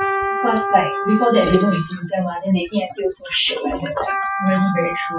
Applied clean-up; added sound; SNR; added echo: classical method Wiener filter.